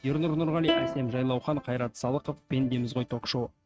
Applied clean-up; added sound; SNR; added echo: neural mask model RNNoise.